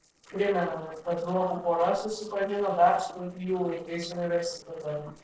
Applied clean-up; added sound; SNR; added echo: neural separator model SepFormer DNS4.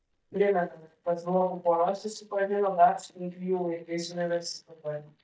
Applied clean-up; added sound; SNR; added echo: neural mask model DeepFilterNet 3.